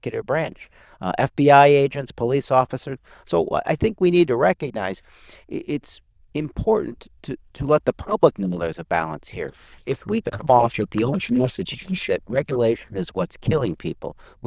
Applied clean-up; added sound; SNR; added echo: neural diffusion model UNIVERSE++.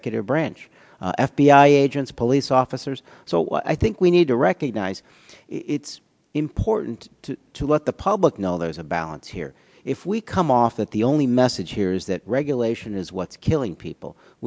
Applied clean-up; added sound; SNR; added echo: none; none; none; none.